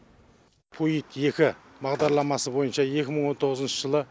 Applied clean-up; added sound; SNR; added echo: none; none; none; none.